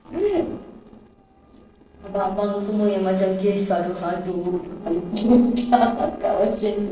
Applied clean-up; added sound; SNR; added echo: neural separator model SepFormer DNS4.